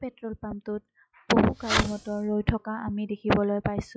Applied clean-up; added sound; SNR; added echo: classical method log-MMSE.